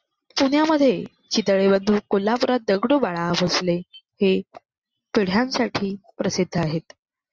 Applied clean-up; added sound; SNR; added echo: none; none; none; none.